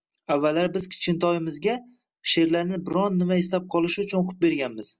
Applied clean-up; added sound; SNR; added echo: none; none; none; none.